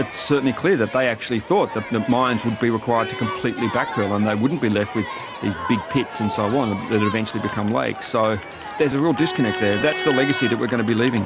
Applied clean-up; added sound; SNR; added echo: none; Crowd; 9 dB; none.